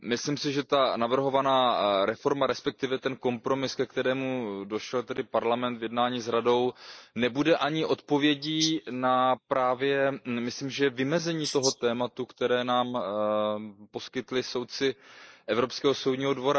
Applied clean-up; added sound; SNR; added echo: neural mask model Resemble Enhance denoiser.